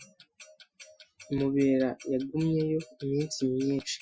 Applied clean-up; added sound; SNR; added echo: classical method Wiener filter.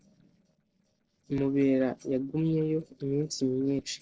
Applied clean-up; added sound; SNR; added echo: neural separator model SepFormer DNS4.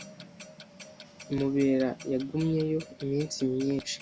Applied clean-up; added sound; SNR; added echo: none; Clock; 18 dB; none.